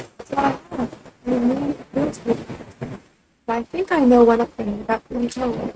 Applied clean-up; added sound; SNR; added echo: neural mask model RNNoise.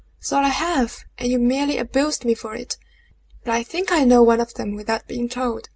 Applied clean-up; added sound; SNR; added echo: none; none; none; none.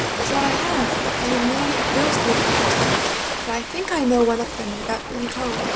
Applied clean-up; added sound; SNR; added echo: none; Ocean; -2 dB; none.